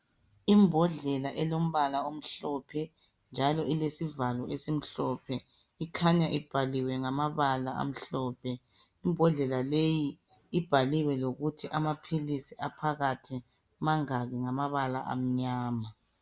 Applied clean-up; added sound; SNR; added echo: none; none; none; none.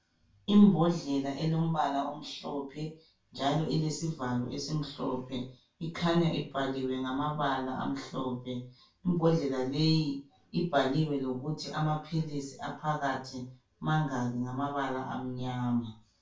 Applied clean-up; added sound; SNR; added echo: none; none; none; reverberation time 0.3 s.